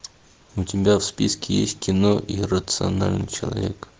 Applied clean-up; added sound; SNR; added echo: none; none; none; none.